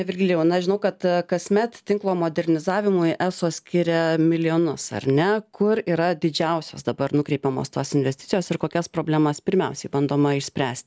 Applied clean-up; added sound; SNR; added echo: none; none; none; none.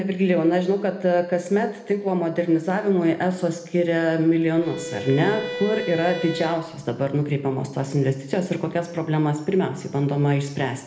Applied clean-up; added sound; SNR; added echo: none; Bowed string instrument; 10 dB; reverberation time 0.8 s.